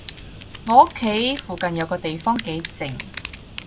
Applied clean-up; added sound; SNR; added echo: none; Fire; 15 dB; none.